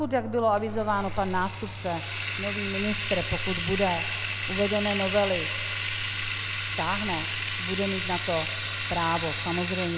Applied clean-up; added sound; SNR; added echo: none; Bathtub (filling or washing); -3 dB; none.